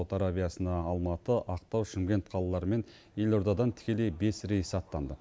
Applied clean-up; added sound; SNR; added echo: none; none; none; none.